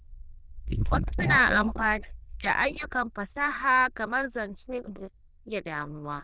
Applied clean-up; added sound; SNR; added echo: neural diffusion model UNIVERSE++.